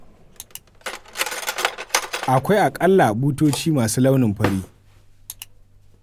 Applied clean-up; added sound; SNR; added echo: none; Cutlery, silverware; 9 dB; none.